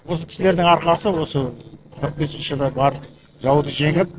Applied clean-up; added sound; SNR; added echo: neural separator model SepFormer DNS4.